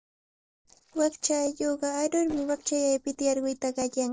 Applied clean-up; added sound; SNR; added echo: neural separator model SepFormer DNS4.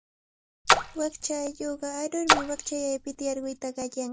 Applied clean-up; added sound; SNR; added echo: none; Splash, splatter; -3 dB; none.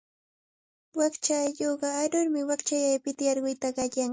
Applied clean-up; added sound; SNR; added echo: none; none; none; none.